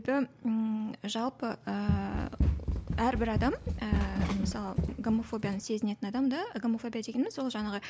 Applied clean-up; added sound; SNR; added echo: none; Run; 0 dB; none.